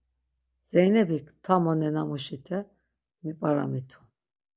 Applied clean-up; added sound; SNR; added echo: none; none; none; none.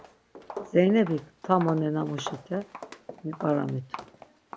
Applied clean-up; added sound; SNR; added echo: none; Walk, footsteps; 14 dB; none.